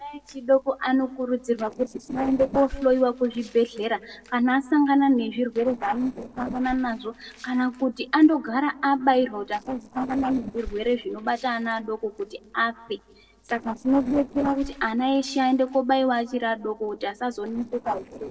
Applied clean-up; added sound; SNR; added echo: neural separator model SepFormer DNS4.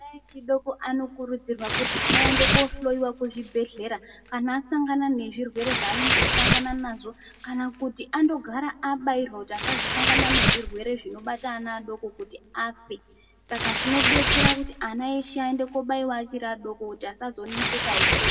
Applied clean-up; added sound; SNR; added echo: none; Tearing; -3 dB; reverberation time 1.0 s.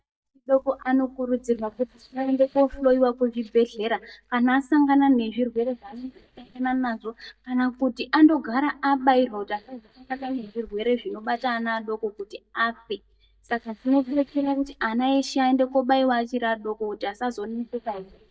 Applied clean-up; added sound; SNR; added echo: neural mask model DeepFilterNet 3.